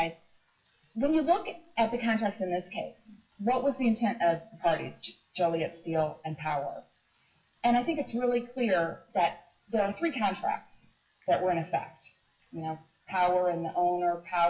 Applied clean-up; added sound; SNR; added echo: classical method WPE with log-MMSE.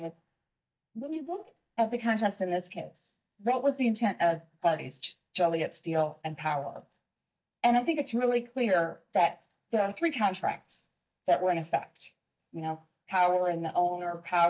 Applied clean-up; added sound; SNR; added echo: neural mask model DeepFilterNet 3.